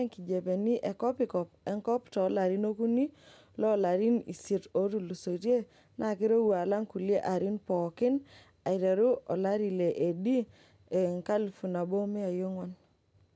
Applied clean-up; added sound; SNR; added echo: none; none; none; none.